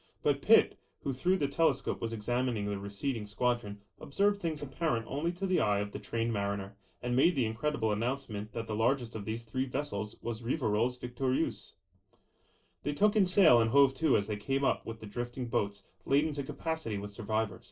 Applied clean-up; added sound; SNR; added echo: neural separator model SepFormer DNS4.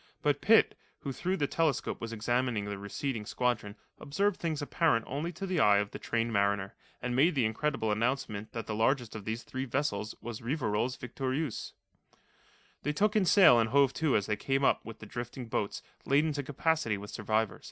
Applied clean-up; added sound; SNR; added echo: none; none; none; none.